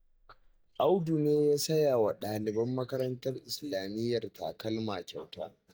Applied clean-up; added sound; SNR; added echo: neural mask model DeepFilterNet 3.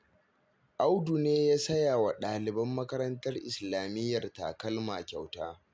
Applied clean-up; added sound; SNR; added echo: none; none; none; none.